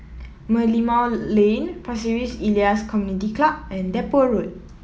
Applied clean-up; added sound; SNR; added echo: none; none; none; none.